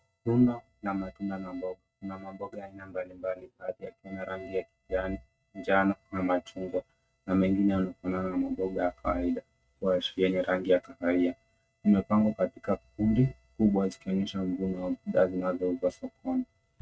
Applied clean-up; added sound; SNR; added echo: neural mask model RNNoise.